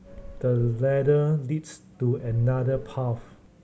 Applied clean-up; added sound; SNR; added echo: none; Subway, metro, underground / Doorbell; 16 dB; none.